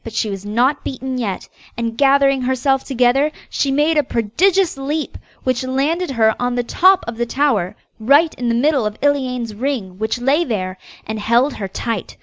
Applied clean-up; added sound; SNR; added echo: none; none; none; none.